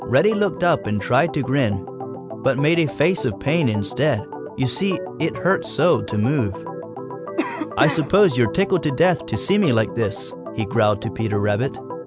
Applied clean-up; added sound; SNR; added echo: none; Cough + Organ; 10 dB; none.